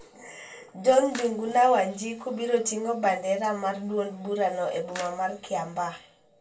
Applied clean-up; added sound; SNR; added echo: none; Splash, splatter; 19 dB; reverberation time 0.2 s.